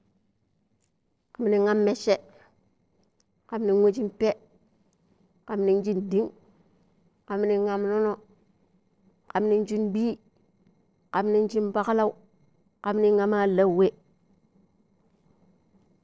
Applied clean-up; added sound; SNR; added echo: neural separator model SepFormer DNS4.